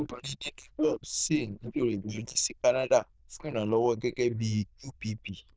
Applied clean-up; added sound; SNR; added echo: neural diffusion model UNIVERSE++.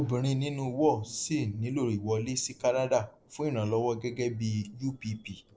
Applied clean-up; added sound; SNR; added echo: neural separator model SepFormer DNS4.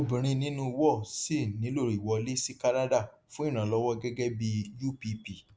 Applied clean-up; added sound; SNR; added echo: none; none; none; none.